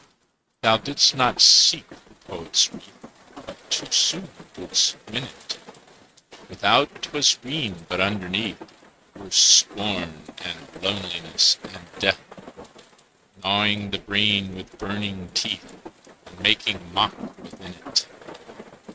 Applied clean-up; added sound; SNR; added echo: neural mask model RNNoise.